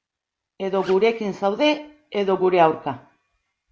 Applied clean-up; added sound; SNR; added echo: none; Zipper (clothing); 19 dB; none.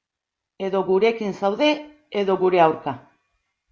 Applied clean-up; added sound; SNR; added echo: none; none; none; none.